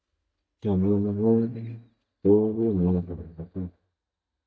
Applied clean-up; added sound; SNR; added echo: neural mask model DeepFilterNet 3.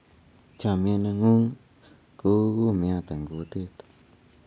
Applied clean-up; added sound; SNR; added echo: none; none; none; none.